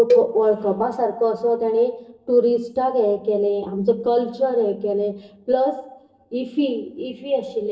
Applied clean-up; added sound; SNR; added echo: neural separator model SepFormer DNS4.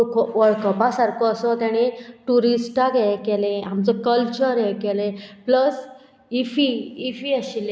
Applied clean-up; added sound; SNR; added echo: none; none; none; none.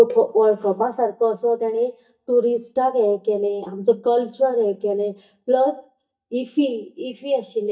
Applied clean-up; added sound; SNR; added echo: neural mask model DeepFilterNet 3.